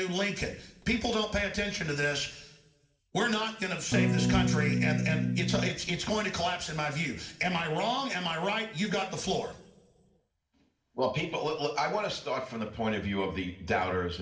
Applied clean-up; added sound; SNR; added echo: none; Electric guitar / Strum; -4 dB; reverberation time 0.8 s.